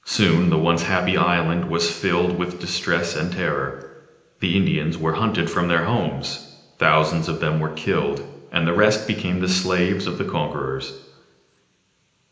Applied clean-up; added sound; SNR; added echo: none; none; none; reverberation time 0.9 s.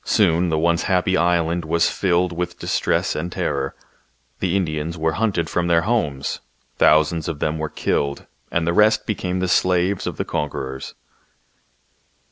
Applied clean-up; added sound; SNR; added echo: none; none; none; none.